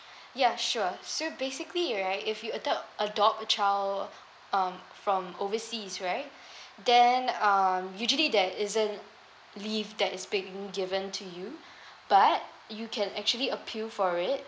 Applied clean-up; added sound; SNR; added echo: none; none; none; none.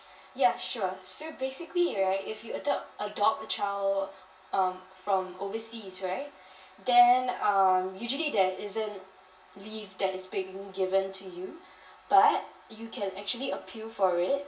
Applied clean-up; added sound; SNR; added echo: none; none; none; reverberation time 0.1 s.